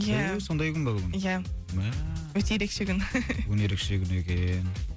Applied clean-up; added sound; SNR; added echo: none; none; none; none.